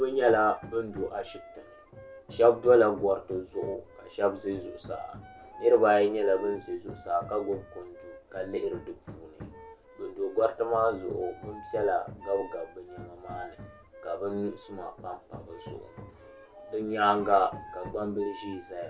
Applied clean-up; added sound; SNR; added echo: none; Wind instrument, woodwind instrument + Hammer; 17 dB; none.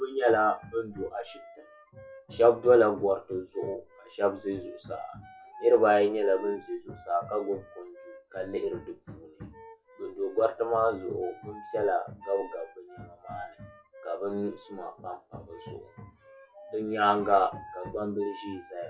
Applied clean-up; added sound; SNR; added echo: classical method log-MMSE.